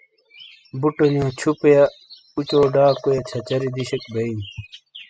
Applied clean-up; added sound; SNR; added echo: classical method spectral subtraction.